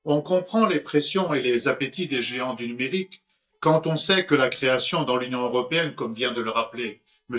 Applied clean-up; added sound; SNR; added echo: neural mask model DeepFilterNet 3.